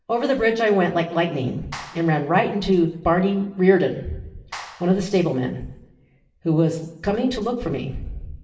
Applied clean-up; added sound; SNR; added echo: none; Clapping; 18 dB; reverberation time 0.8 s.